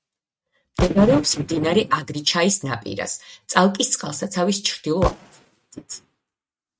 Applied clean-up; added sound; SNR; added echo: neural mask model RNNoise.